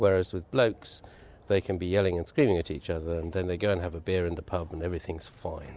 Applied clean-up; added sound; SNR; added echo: none; none; none; none.